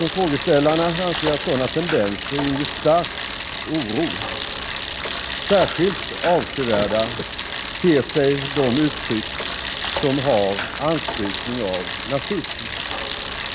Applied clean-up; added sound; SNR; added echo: none; Bicycle; 0 dB; none.